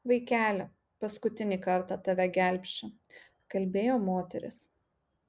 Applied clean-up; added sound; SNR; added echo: none; none; none; none.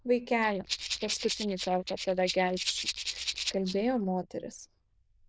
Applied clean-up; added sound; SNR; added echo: neural diffusion model UNIVERSE++.